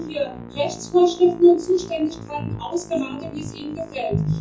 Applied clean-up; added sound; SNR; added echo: classical method WPE with log-MMSE.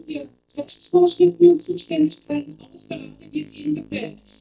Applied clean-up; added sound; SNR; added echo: neural mask model DeepFilterNet 3.